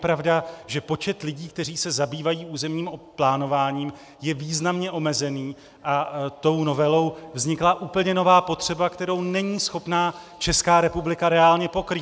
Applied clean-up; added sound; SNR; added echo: none; none; none; none.